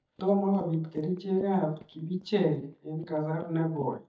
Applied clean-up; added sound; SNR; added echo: neural mask model DeepFilterNet 3.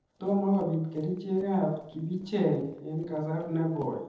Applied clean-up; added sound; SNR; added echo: neural separator model SepFormer DNS4.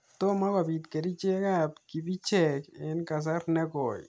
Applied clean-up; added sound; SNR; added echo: none; none; none; none.